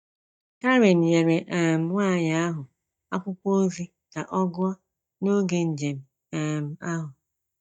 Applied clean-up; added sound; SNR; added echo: neural mask model DeepFilterNet 3.